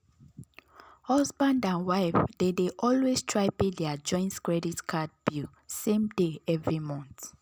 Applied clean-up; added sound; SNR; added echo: none; none; none; none.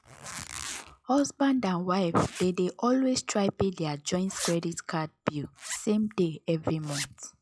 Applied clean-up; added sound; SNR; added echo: classical method log-MMSE.